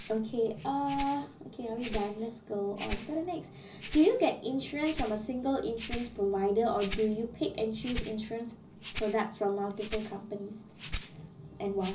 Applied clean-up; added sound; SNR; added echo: none; Rattle (instrument); -1 dB; reverberation time 0.5 s.